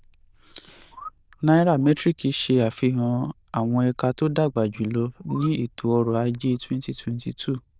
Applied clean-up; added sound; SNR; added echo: neural diffusion model UNIVERSE++.